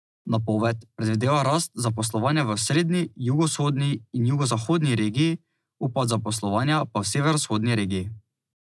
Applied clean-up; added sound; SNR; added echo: none; none; none; none.